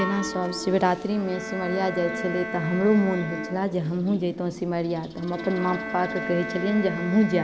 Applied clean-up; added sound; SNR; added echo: none; Church bell + Bowed string instrument; 9 dB; none.